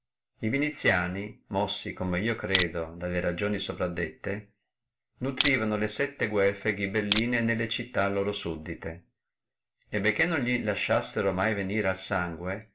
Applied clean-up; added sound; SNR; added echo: none; Crushing; -2 dB; reverberation time 0.2 s.